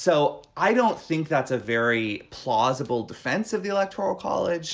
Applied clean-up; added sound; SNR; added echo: none; none; none; none.